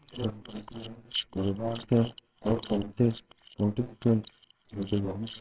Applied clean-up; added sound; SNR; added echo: neural separator model SepFormer WHAMR!.